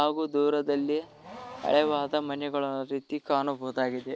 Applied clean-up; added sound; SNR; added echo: none; Race car, auto racing / Accelerating, revving, vroom; 19 dB; none.